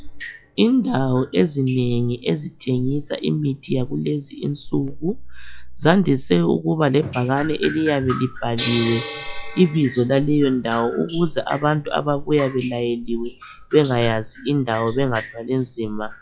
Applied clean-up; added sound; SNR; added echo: classical method log-MMSE.